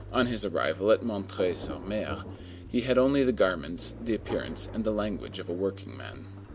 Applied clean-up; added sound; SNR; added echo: none; Thunder + Bass guitar; 12 dB; none.